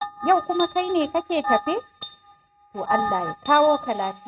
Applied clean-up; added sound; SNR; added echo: neural mask model RNNoise.